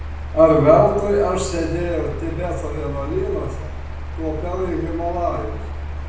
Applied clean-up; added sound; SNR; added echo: none; Mechanical fan; 7 dB; reverberation time 0.8 s.